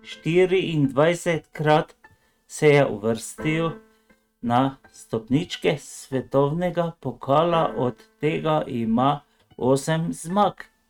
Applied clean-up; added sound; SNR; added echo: neural mask model RNNoise.